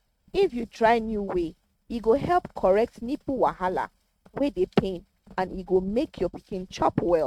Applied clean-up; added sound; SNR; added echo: neural mask model RNNoise.